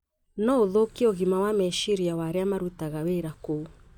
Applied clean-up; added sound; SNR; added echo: none; none; none; none.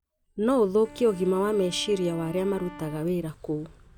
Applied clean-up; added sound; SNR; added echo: none; Wind instrument, woodwind instrument; 19 dB; none.